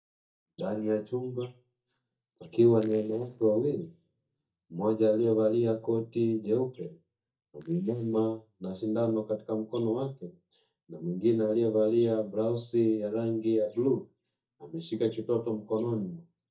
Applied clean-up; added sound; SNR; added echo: neural mask model DeepFilterNet 3.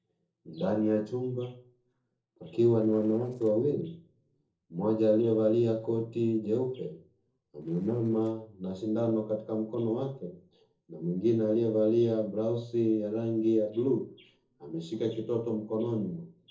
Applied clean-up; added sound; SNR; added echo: neural separator model SepFormer DNS4.